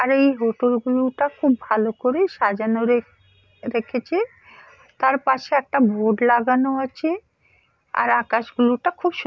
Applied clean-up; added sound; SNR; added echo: none; none; none; none.